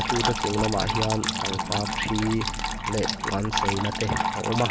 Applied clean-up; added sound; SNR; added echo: none; Trickle, dribble / Water tap, faucet; 0 dB; none.